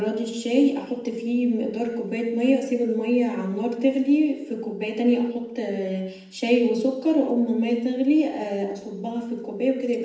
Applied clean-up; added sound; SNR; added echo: none; none; none; reverberation time 0.7 s.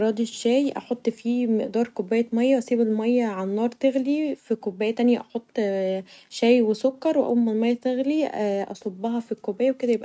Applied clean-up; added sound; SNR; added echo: none; none; none; none.